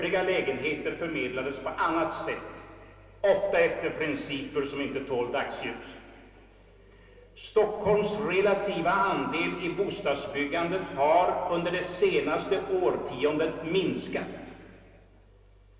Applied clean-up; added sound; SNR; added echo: none; none; none; reverberation time 2.5 s.